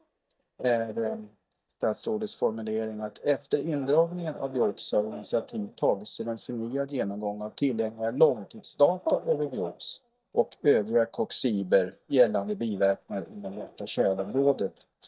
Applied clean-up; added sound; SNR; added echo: neural mask model DeepFilterNet 3.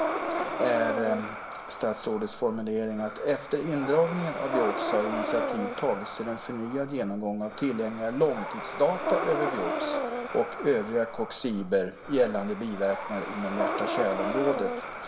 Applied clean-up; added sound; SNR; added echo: none; Breathing; 4 dB; reverberation time 0.5 s.